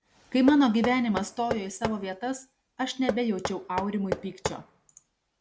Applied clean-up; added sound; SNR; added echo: none; Knock; 8 dB; none.